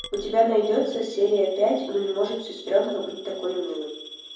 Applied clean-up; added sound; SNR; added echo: none; Coin (dropping) / Glass; 19 dB; reverberation time 0.9 s.